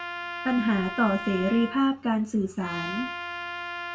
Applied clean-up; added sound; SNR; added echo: none; Trumpet; 8 dB; reverberation time 0.2 s.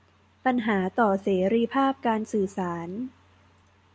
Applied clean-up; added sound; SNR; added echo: none; none; none; none.